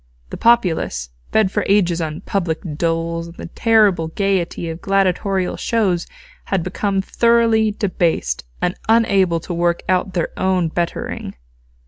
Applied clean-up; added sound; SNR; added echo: none; none; none; none.